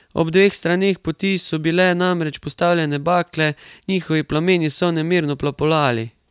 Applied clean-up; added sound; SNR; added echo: none; none; none; none.